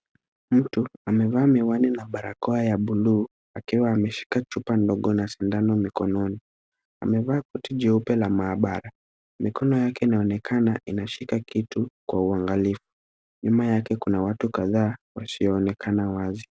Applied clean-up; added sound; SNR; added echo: none; none; none; none.